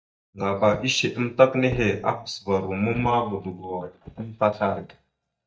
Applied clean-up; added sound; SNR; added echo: neural mask model DeepFilterNet 3.